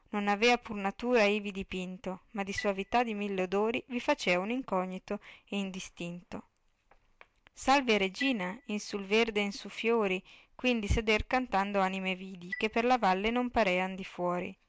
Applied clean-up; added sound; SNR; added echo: none; Chime; 18 dB; none.